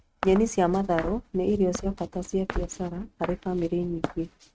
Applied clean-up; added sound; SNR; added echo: neural mask model RNNoise.